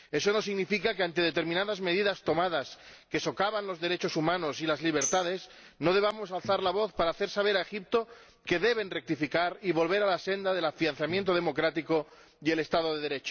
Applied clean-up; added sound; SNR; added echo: none; Tambourine; 11 dB; none.